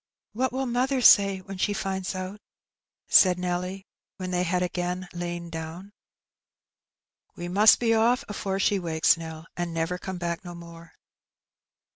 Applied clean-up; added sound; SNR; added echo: none; none; none; none.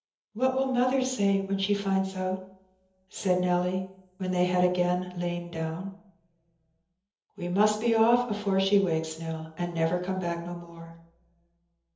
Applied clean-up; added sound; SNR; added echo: none; none; none; reverberation time 0.7 s.